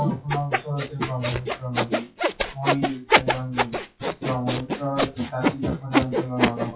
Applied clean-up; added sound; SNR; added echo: classical method WPE with log-MMSE.